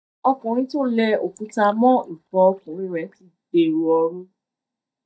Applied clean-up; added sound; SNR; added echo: neural mask model DeepFilterNet 3.